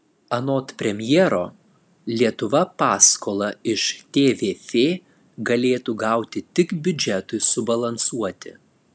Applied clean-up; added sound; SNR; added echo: none; none; none; none.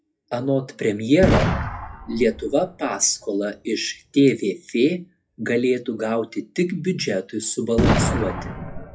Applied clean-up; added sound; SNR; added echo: classical method WPE with log-MMSE.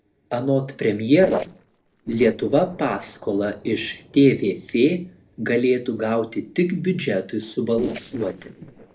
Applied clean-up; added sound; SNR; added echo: neural separator model SepFormer DNS4.